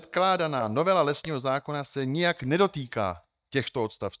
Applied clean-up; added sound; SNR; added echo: neural mask model DeepFilterNet 3.